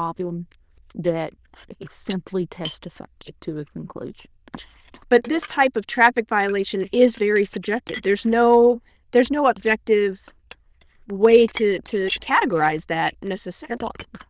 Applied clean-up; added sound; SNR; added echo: neural diffusion model UNIVERSE++.